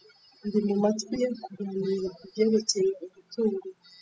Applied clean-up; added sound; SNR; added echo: classical method spectral subtraction.